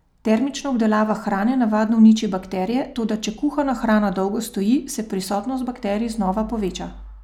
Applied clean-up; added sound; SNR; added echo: none; none; none; none.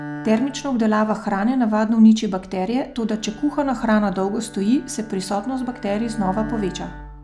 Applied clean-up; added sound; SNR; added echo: none; Bowed string instrument; 17 dB; none.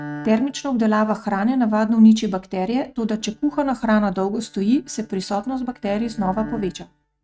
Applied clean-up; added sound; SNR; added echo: neural mask model RNNoise.